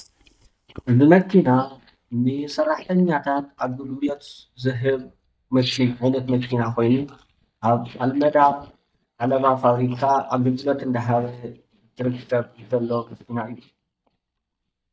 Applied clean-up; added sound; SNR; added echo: neural mask model DeepFilterNet 3.